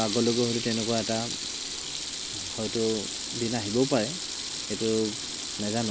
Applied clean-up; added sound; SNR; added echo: none; Sink (filling or washing) / Water tap, faucet; 4 dB; none.